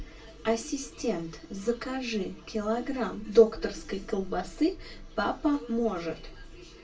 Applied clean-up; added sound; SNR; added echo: none; none; none; reverberation time 0.2 s.